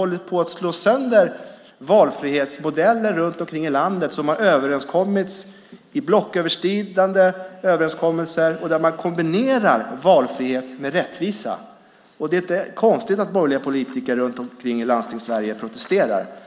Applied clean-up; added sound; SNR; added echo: none; none; none; none.